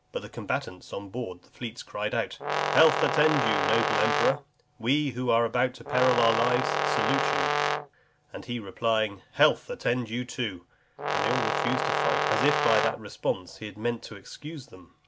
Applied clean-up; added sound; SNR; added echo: none; Brass instrument; -2 dB; none.